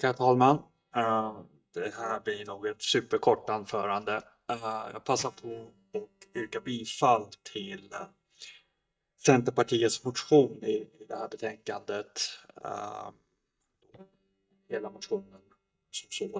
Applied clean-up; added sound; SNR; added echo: neural mask model DeepFilterNet 3.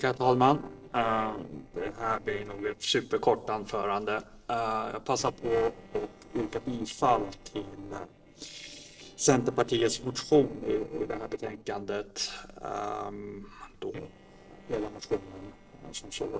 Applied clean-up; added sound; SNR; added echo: neural separator model SepFormer DNS4.